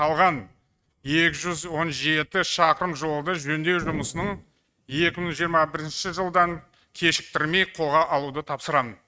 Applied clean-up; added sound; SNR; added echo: neural mask model RNNoise.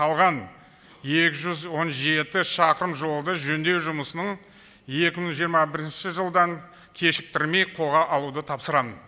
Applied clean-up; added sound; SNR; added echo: none; none; none; none.